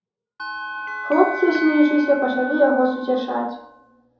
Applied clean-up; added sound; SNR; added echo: none; Bell; 10 dB; reverberation time 2.7 s.